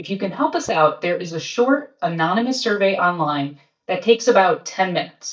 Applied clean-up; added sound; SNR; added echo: neural mask model DeepFilterNet 3.